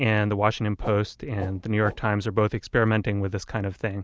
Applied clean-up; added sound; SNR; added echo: none; Whoosh, swoosh, swish; 14 dB; none.